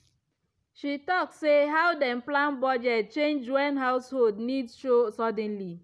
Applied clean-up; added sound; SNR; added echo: none; none; none; none.